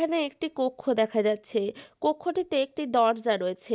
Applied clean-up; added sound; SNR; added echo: none; none; none; none.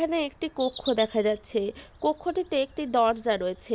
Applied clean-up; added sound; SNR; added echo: none; Bird vocalization, bird call, bird song; 18 dB; none.